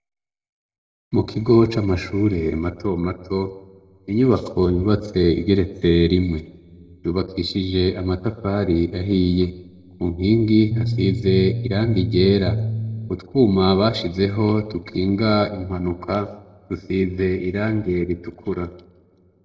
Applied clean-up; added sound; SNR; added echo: none; Bass guitar; 3 dB; reverberation time 0.8 s.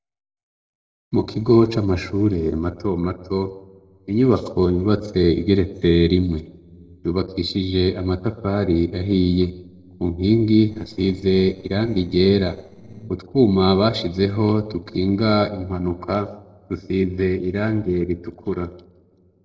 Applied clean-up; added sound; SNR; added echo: neural separator model SepFormer DNS4.